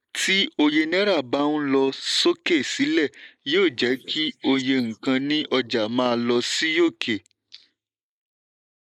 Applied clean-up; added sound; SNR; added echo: neural mask model Resemble Enhance denoiser.